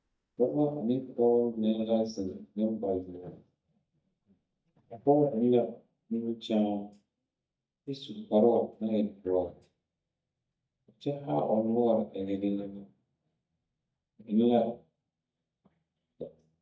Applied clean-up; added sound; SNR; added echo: neural mask model DeepFilterNet 3.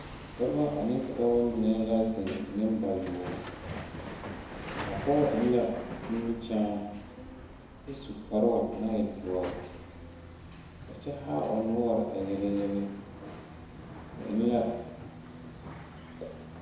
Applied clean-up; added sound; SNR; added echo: none; Hammer; 12 dB; reverberation time 1.0 s.